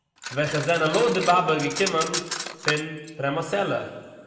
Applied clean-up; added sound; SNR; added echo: none; Cutlery, silverware; 9 dB; reverberation time 1.6 s.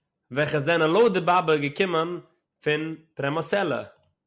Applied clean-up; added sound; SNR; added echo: none; none; none; none.